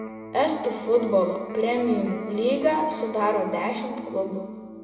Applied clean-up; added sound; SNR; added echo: none; Electric guitar; 11 dB; reverberation time 1.6 s.